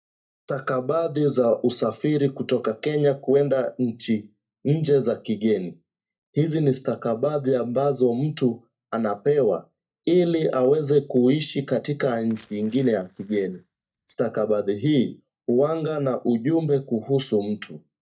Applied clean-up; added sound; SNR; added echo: neural mask model DeepFilterNet 3.